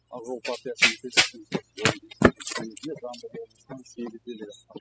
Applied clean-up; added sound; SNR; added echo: classical method spectral subtraction.